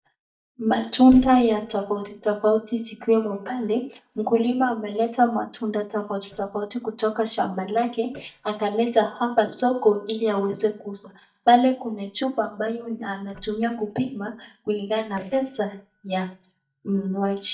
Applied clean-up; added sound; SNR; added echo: neural mask model DeepFilterNet 3.